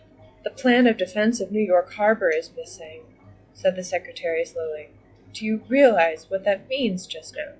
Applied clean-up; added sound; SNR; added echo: classical method log-MMSE.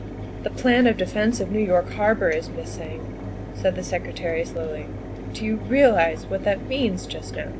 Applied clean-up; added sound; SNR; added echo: none; Mechanisms; 9 dB; none.